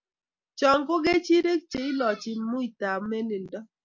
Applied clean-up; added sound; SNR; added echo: none; none; none; none.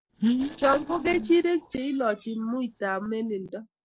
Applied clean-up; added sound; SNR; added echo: neural separator model SepFormer DNS4.